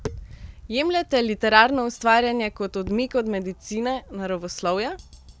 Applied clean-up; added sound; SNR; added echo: none; Tap; 18 dB; none.